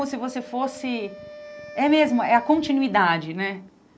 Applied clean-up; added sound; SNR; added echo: none; Wind instrument, woodwind instrument; 19 dB; none.